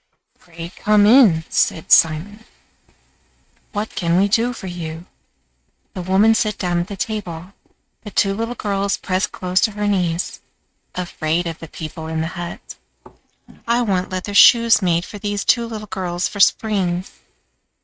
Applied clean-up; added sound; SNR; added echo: neural mask model RNNoise.